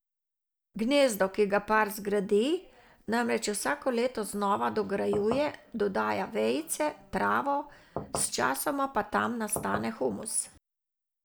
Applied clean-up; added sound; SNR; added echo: none; Knock / Wood; 9 dB; none.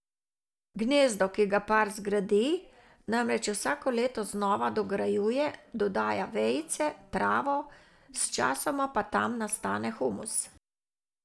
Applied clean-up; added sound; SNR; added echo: none; none; none; none.